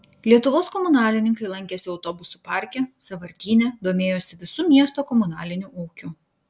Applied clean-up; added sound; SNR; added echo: none; none; none; none.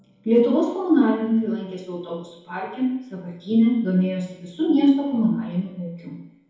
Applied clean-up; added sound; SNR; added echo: none; none; none; reverberation time 2.0 s.